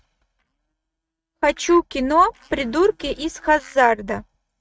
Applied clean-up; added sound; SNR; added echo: neural mask model RNNoise.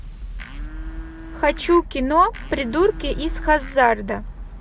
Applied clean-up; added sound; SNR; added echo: none; Domestic sounds, home sounds; 19 dB; none.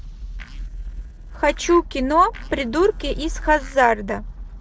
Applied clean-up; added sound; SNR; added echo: neural separator model SepFormer DNS4.